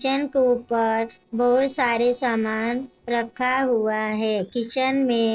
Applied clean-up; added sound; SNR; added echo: neural separator model SepFormer DNS4.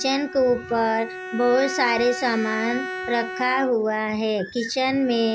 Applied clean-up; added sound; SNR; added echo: none; Bowed string instrument; 11 dB; none.